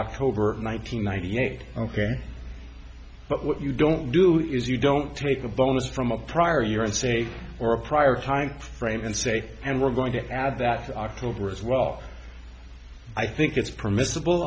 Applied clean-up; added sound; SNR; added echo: none; none; none; none.